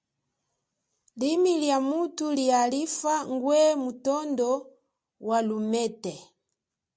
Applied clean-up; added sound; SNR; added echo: none; none; none; none.